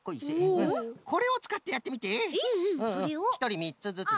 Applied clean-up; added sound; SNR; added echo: none; none; none; none.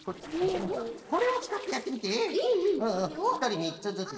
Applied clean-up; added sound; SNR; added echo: neural separator model SepFormer DNS4.